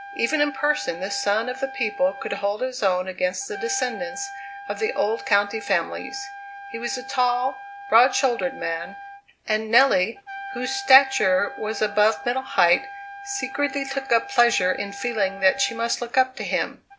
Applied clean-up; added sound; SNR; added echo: none; Trumpet; 14 dB; none.